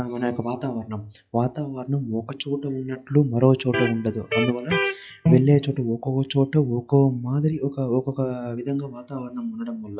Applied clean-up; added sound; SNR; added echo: classical method log-MMSE.